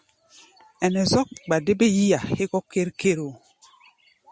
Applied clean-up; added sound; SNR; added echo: none; none; none; none.